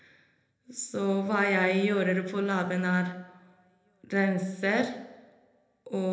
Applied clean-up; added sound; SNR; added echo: none; none; none; reverberation time 0.7 s.